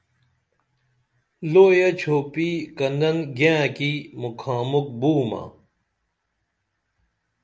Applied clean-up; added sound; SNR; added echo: none; none; none; none.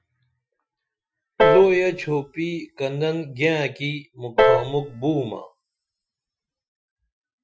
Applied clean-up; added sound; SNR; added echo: classical method Wiener filter.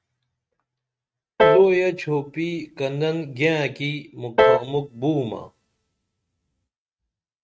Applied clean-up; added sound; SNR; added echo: neural mask model RNNoise.